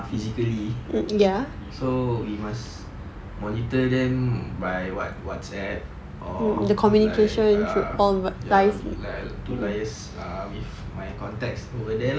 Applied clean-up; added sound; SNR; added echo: none; none; none; none.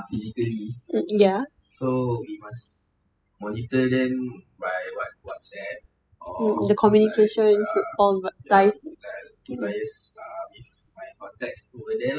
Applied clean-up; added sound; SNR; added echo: classical method spectral subtraction.